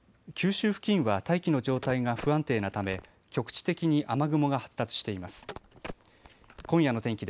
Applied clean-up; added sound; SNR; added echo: none; Telephone; 16 dB; none.